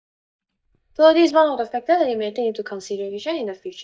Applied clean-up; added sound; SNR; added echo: neural mask model DeepFilterNet 3.